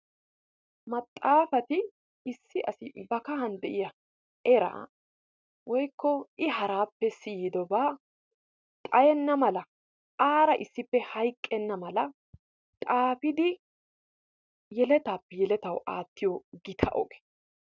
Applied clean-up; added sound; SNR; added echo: none; none; none; none.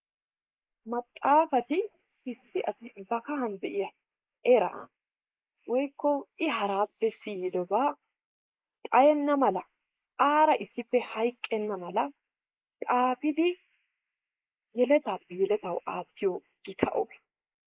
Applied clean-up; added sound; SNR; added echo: neural mask model Resemble Enhance denoiser.